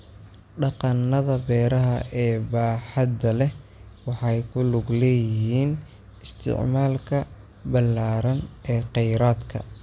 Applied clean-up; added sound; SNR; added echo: none; none; none; none.